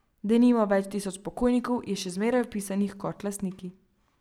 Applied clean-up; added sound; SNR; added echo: none; none; none; none.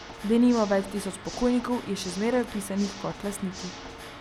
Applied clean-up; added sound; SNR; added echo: none; Water / Mechanisms; 13 dB; none.